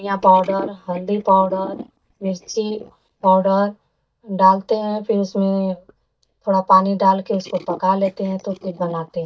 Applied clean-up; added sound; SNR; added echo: neural mask model DeepFilterNet 3.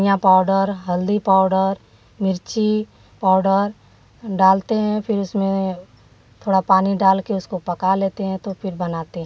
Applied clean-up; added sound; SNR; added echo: none; none; none; none.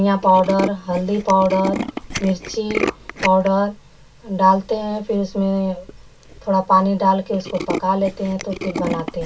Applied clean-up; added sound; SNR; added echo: none; Tools; 10 dB; reverberation time 0.2 s.